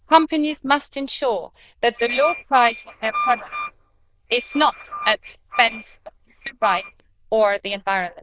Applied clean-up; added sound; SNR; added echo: neural diffusion model UNIVERSE++.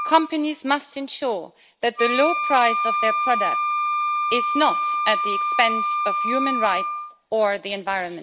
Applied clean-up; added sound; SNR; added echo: none; Wind instrument, woodwind instrument; 1 dB; none.